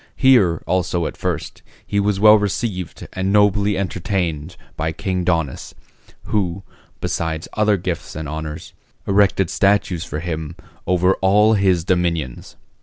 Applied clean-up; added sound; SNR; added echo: none; none; none; none.